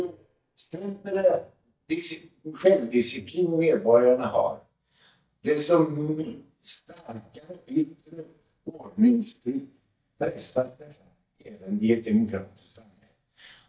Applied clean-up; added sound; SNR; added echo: neural mask model DeepFilterNet 3.